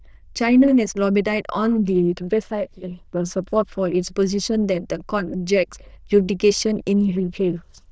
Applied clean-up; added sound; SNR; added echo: neural diffusion model UNIVERSE++.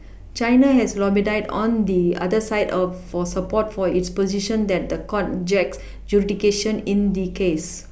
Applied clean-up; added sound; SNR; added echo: none; none; none; none.